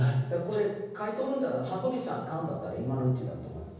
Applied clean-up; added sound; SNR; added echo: none; none; none; reverberation time 1.1 s.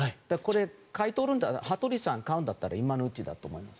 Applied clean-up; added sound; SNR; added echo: none; none; none; none.